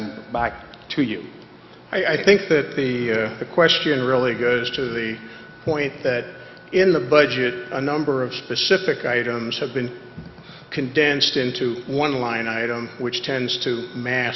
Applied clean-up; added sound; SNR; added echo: none; none; none; none.